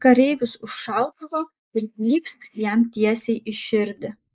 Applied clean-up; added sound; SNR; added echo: neural mask model Resemble Enhance denoiser.